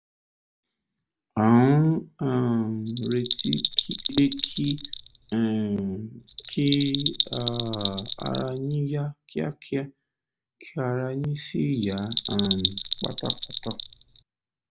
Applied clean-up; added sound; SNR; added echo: none; Bell; 4 dB; none.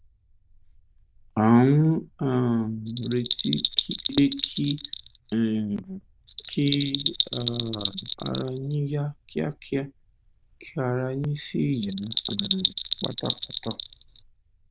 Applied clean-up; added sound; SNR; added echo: neural diffusion model UNIVERSE++.